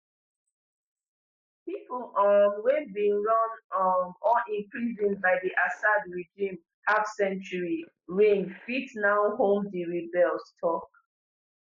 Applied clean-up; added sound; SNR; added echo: neural mask model Resemble Enhance denoiser.